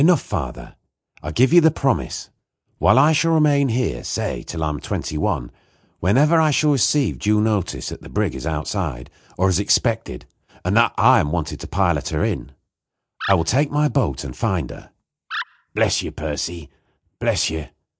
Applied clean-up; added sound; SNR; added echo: neural mask model Resemble Enhance denoiser.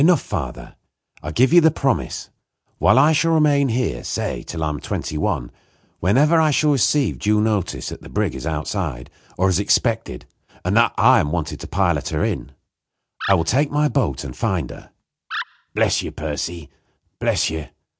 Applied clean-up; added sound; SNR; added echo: none; Animal; 13 dB; none.